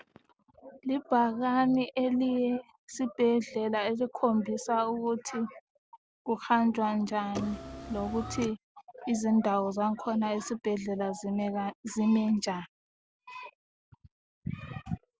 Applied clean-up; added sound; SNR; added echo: none; Car; 9 dB; none.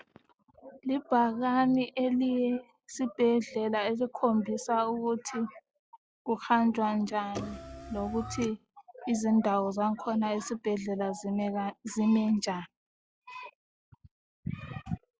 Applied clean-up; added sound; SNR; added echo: classical method log-MMSE.